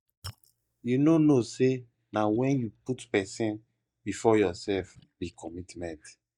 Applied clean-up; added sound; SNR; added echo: neural mask model DeepFilterNet 3.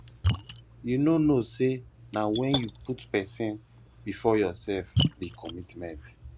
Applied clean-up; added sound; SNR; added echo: none; Splash, splatter; 6 dB; none.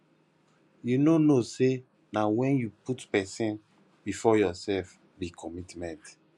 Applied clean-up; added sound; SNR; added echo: none; none; none; none.